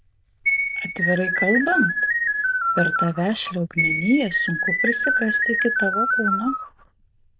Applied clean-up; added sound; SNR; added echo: neural diffusion model UNIVERSE++.